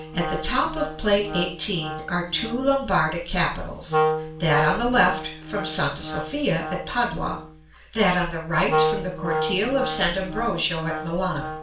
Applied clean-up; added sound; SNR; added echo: none; Wind instrument, woodwind instrument; 5 dB; reverberation time 0.4 s.